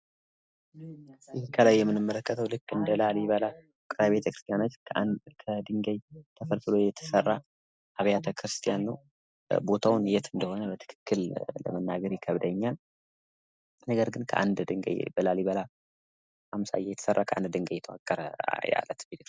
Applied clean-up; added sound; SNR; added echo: none; none; none; none.